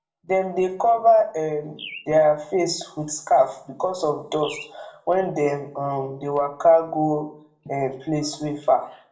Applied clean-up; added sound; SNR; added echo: none; Bird; 20 dB; reverberation time 0.4 s.